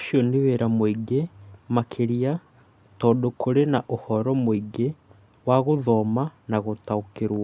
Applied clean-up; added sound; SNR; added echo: none; none; none; none.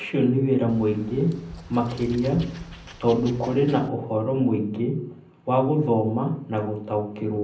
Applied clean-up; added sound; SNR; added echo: none; Wild animals; 18 dB; reverberation time 0.6 s.